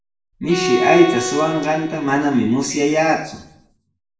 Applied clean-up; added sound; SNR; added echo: none; Bowed string instrument; 7 dB; reverberation time 0.6 s.